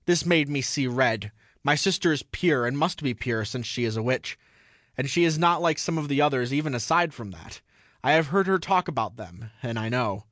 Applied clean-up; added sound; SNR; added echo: none; none; none; none.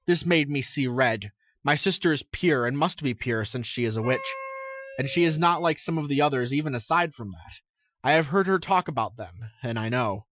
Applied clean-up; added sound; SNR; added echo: classical method Wiener filter.